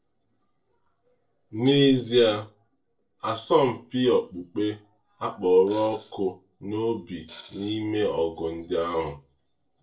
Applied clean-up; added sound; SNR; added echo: neural separator model SepFormer DNS4.